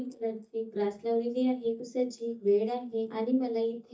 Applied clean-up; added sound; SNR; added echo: neural mask model DeepFilterNet 3.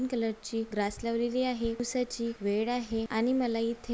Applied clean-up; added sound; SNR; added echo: none; none; none; none.